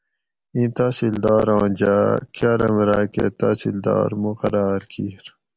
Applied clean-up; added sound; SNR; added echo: none; none; none; none.